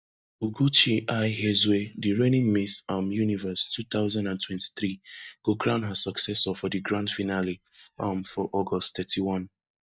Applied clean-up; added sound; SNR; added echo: neural mask model DeepFilterNet 3.